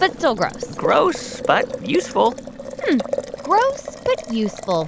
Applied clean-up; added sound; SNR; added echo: none; Boiling; 9 dB; none.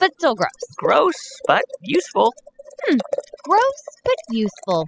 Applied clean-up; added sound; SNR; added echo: classical method spectral subtraction.